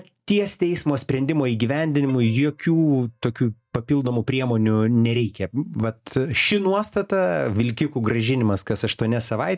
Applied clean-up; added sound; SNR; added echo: neural mask model DeepFilterNet 3.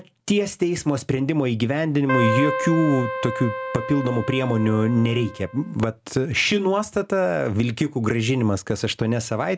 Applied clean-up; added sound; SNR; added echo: none; Keyboard (musical); 6 dB; none.